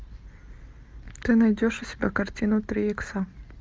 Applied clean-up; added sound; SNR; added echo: none; none; none; none.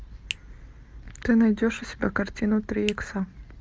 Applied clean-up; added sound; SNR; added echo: none; Finger snapping; 13 dB; none.